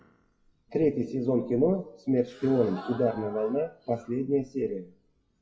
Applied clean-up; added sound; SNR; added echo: classical method WPE with log-MMSE.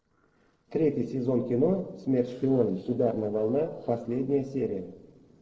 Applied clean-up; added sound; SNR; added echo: neural separator model SepFormer DNS4.